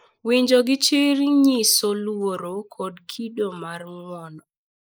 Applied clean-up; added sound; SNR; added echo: neural mask model Resemble Enhance denoiser.